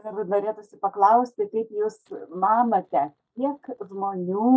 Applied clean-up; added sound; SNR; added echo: neural mask model DeepFilterNet 3.